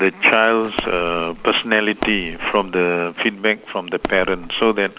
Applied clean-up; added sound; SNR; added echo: none; Fireworks; 12 dB; none.